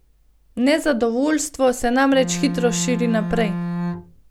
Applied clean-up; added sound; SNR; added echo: none; Bowed string instrument; 5 dB; none.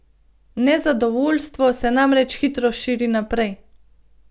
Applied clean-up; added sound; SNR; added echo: none; none; none; none.